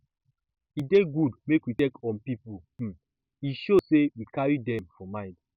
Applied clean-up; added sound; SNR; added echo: none; none; none; none.